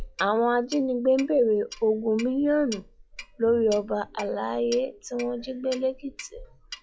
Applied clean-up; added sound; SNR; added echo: classical method log-MMSE.